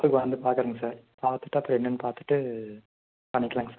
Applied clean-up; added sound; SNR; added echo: none; none; none; none.